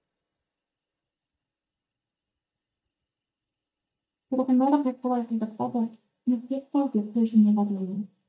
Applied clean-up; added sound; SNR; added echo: neural mask model DeepFilterNet 3.